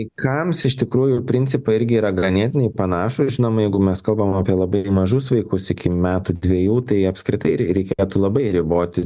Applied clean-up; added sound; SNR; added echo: none; none; none; none.